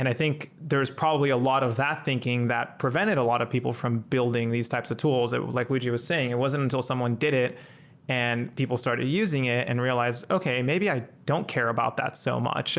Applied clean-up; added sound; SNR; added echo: none; none; none; none.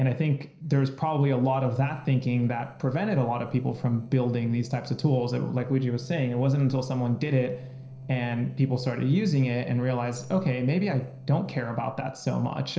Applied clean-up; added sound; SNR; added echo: neural separator model SepFormer DNS4.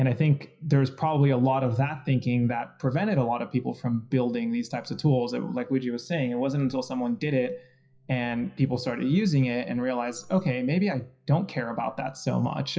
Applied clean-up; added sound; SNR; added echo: classical method WPE with log-MMSE.